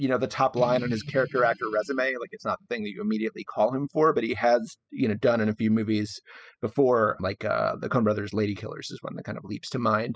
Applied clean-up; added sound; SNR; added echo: classical method spectral subtraction.